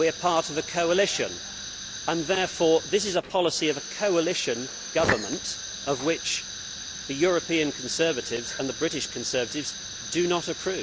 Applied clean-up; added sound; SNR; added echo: none; Fire; 9 dB; none.